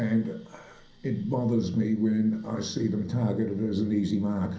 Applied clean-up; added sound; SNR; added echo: none; none; none; reverberation time 0.6 s.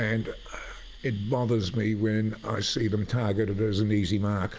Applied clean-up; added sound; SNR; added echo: none; none; none; none.